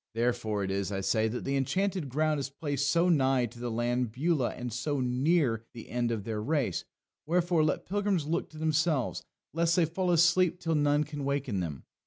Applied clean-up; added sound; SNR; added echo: none; none; none; none.